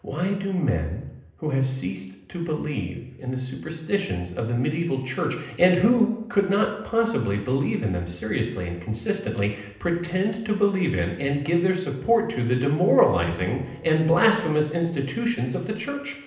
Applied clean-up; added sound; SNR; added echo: none; Bowed string instrument; 14 dB; reverberation time 0.8 s.